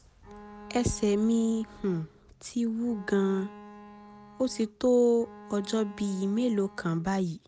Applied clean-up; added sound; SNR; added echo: none; Bowed string instrument; 19 dB; none.